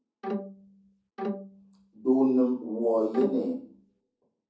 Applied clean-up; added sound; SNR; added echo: none; Bowed string instrument; 8 dB; reverberation time 0.6 s.